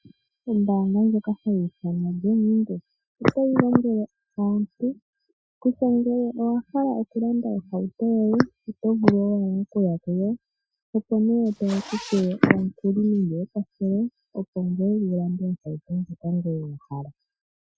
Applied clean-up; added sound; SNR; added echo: classical method Wiener filter.